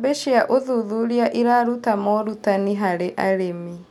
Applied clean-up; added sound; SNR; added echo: none; none; none; none.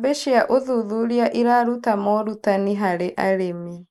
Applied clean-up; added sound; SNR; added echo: neural mask model Resemble Enhance denoiser.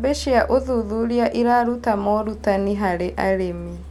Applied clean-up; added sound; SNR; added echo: none; Truck; 16 dB; none.